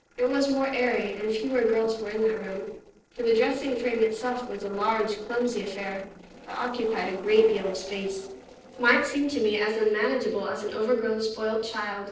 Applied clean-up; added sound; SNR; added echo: neural separator model SepFormer DNS4.